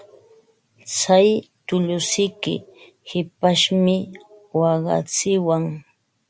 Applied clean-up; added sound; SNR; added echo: none; none; none; none.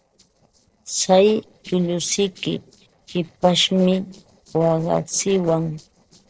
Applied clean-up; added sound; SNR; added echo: neural separator model SepFormer DNS4.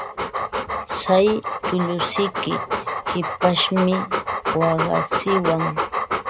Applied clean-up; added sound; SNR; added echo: none; Dog; 2 dB; none.